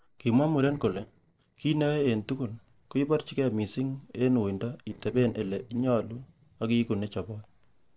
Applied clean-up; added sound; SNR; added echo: neural separator model SepFormer DNS4.